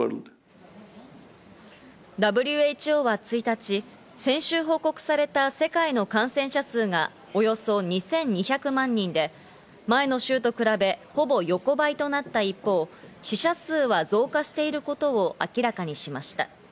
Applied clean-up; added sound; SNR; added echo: none; none; none; none.